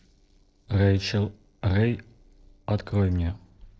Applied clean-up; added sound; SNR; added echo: neural separator model SepFormer DNS4.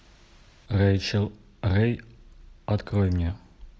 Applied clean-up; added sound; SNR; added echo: none; none; none; none.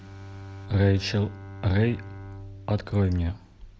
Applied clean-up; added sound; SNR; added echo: none; Bowed string instrument; 14 dB; none.